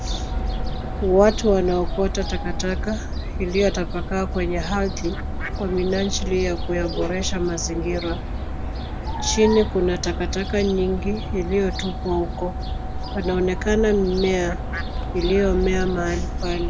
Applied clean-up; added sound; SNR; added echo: none; Fowl; 3 dB; none.